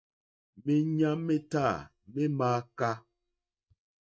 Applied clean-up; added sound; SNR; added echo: neural mask model DeepFilterNet 3.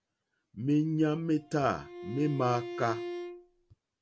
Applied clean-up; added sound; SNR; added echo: none; Bowed string instrument; 10 dB; none.